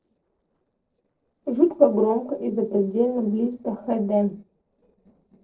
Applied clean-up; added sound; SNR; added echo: neural separator model SepFormer DNS4.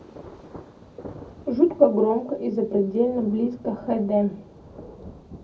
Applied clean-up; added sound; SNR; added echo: none; Thunder; 19 dB; reverberation time 0.4 s.